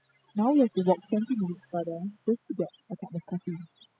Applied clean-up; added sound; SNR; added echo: classical method spectral subtraction.